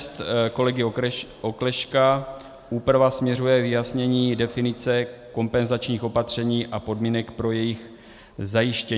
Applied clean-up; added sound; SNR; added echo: none; none; none; none.